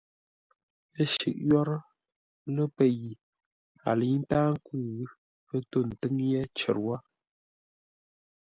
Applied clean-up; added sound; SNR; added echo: none; none; none; none.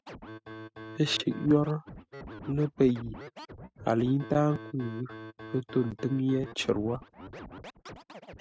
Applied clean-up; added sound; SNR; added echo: neural mask model RNNoise.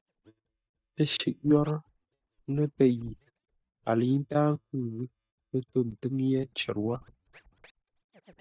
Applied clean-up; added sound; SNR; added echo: neural mask model DeepFilterNet 3.